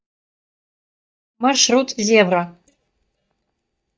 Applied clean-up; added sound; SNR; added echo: neural mask model DeepFilterNet 3.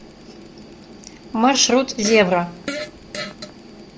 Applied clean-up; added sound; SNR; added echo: none; Fart; 11 dB; none.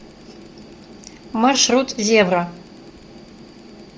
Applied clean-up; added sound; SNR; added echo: none; none; none; none.